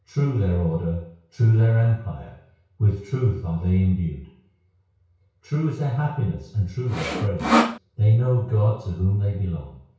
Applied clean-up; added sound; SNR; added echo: none; Sawing; 0 dB; reverberation time 0.6 s.